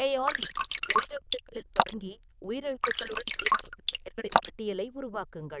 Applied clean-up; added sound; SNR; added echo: neural diffusion model UNIVERSE++.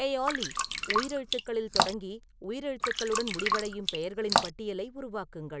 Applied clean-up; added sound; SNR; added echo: none; Drip; -3 dB; none.